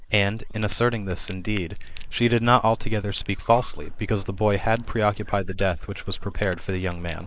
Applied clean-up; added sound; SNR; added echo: neural mask model Resemble Enhance denoiser.